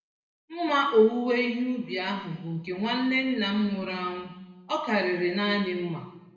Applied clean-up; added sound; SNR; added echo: none; none; none; reverberation time 1.0 s.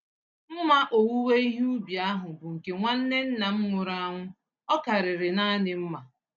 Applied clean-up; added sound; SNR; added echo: none; none; none; none.